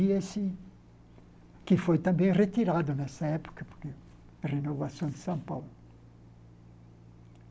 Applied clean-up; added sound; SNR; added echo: none; none; none; none.